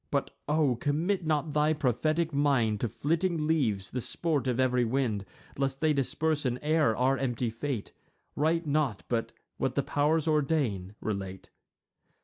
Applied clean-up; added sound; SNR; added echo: none; none; none; none.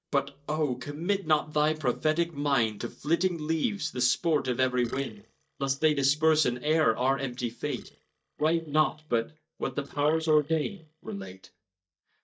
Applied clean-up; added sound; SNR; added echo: neural mask model DeepFilterNet 3.